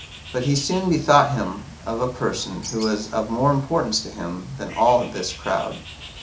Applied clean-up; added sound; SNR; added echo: none; Bird; 16 dB; none.